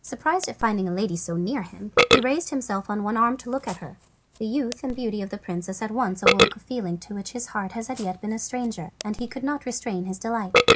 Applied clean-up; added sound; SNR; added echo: none; Burping, eructation; 0 dB; none.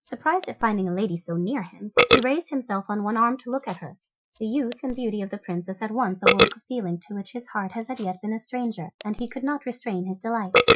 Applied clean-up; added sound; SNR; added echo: classical method Wiener filter.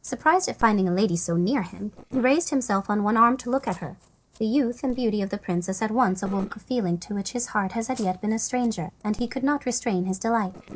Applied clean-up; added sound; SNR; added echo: neural separator model SepFormer DNS4.